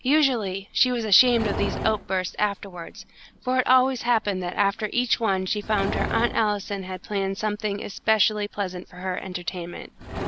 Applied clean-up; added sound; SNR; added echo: none; Livestock, farm animals, working animals; 11 dB; none.